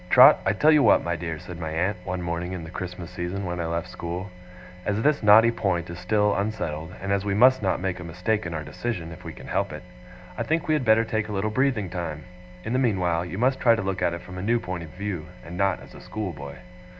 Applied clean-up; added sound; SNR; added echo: none; none; none; none.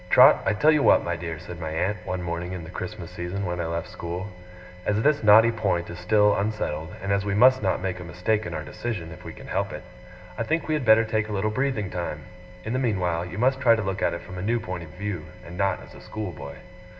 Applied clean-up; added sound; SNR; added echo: none; none; none; reverberation time 1.5 s.